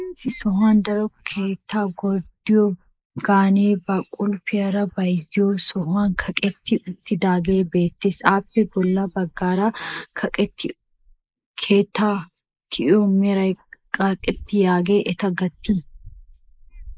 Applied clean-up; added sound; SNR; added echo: neural mask model Resemble Enhance denoiser.